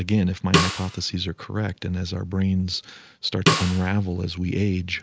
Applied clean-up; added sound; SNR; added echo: none; Snare drum; 2 dB; none.